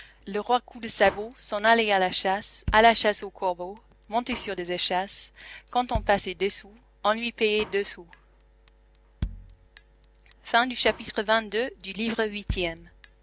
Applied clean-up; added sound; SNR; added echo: none; Drum kit; 15 dB; none.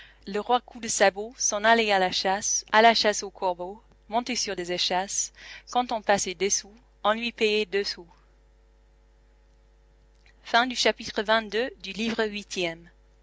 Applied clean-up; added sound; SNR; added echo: none; none; none; none.